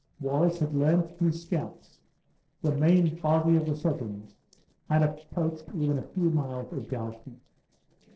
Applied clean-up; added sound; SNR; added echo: neural separator model SepFormer DNS4.